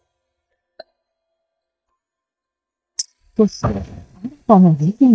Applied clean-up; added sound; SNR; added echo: neural mask model DeepFilterNet 3.